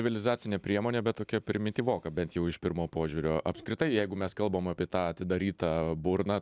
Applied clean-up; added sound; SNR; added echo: none; none; none; none.